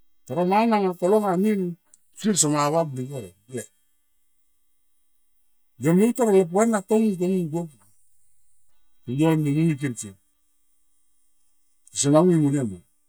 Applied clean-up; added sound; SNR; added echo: neural mask model DeepFilterNet 3.